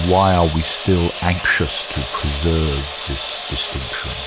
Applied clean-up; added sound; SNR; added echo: none; Sawing; 9 dB; none.